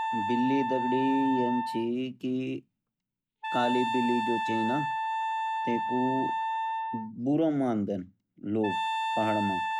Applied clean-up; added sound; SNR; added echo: none; Wind instrument, woodwind instrument; 1 dB; none.